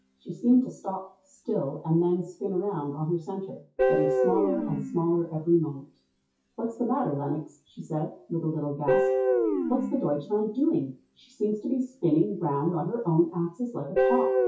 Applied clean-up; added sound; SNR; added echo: classical method WPE with log-MMSE.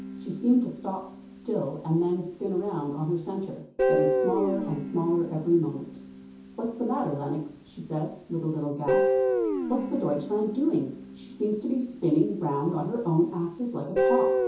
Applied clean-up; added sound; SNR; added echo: none; Guitar; 2 dB; reverberation time 0.6 s.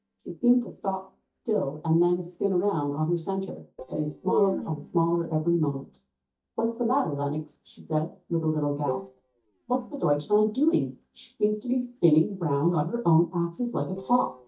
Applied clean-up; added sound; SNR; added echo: neural mask model DeepFilterNet 3.